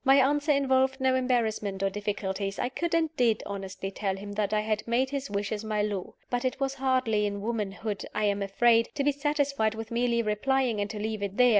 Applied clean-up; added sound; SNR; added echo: none; none; none; none.